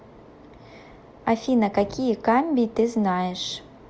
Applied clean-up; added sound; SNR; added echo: none; none; none; none.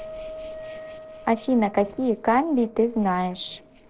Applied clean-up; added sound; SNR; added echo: neural separator model SepFormer DNS4.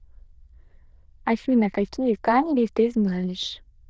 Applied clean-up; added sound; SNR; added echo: neural diffusion model UNIVERSE++.